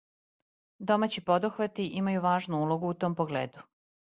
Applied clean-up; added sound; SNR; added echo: none; none; none; none.